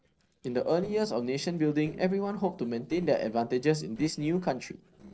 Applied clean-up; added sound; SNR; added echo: neural separator model SepFormer DNS4.